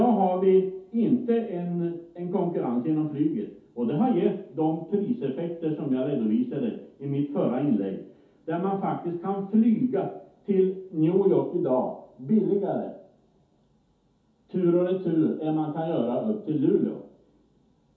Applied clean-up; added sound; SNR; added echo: none; none; none; reverberation time 0.5 s.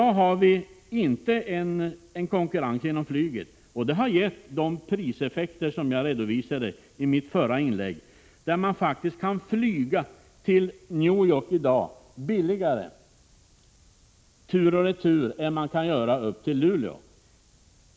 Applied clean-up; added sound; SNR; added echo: none; none; none; none.